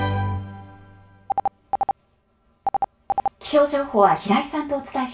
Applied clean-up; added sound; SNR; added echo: none; Telephone; 3 dB; reverberation time 0.2 s.